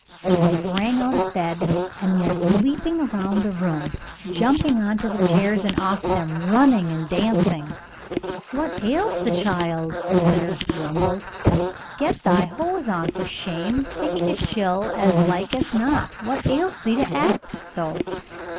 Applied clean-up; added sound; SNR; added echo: neural mask model Resemble Enhance denoiser.